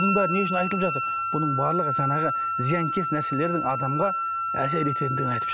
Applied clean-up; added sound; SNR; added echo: none; Wind instrument, woodwind instrument; 0 dB; none.